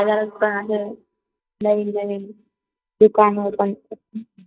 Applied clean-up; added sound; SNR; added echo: neural mask model DeepFilterNet 3.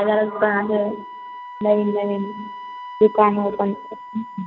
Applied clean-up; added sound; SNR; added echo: none; Wind instrument, woodwind instrument; 15 dB; none.